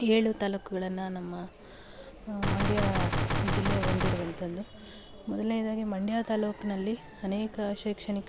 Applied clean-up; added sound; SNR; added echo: none; Gunshot, gunfire; -2 dB; none.